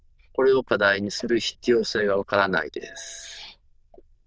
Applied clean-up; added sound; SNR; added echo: neural diffusion model UNIVERSE++.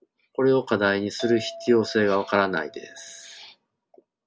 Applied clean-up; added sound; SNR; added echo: none; Doorbell; 17 dB; none.